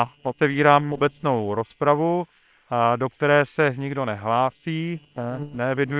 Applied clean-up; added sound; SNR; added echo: neural separator model SepFormer WHAM!.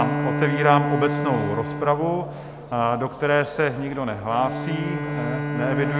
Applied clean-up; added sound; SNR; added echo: none; Bowed string instrument; 4 dB; none.